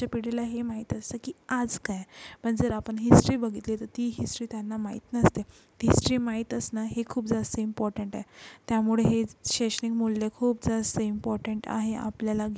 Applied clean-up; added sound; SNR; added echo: none; none; none; none.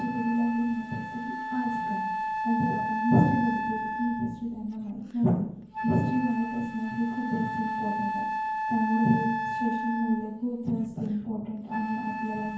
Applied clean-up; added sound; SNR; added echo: none; Wind instrument, woodwind instrument; 4 dB; reverberation time 0.9 s.